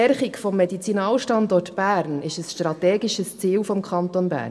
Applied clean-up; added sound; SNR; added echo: none; none; none; reverberation time 0.3 s.